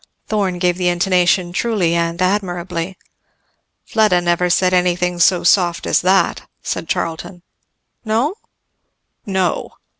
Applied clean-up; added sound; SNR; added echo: none; none; none; none.